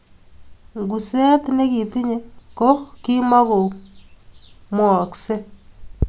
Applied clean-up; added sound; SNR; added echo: none; none; none; none.